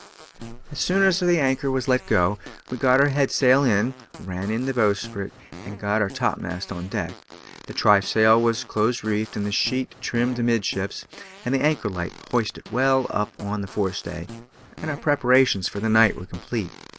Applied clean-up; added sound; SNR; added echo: none; Fart; 20 dB; none.